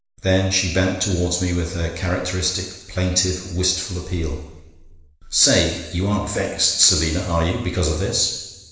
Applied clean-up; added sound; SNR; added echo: none; none; none; reverberation time 1.1 s.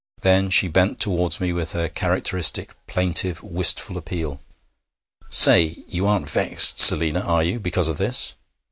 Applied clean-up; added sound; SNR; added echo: none; none; none; none.